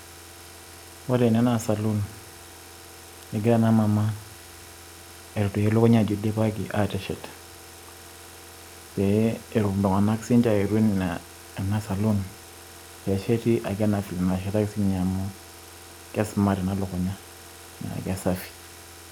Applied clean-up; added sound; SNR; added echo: none; Car; 19 dB; none.